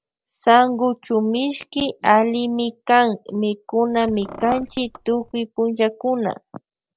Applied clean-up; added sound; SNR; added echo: none; Car; 17 dB; none.